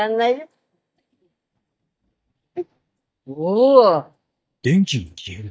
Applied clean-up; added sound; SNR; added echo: neural mask model DeepFilterNet 3.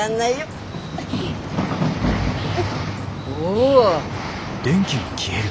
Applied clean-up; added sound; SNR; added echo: none; Bird; 14 dB; none.